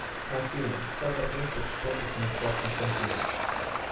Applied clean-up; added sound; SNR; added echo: none; Traffic noise, roadway noise; -1 dB; reverberation time 0.6 s.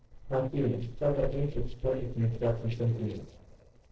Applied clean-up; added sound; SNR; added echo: neural separator model SepFormer DNS4.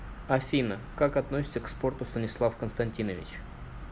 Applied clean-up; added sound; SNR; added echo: none; none; none; none.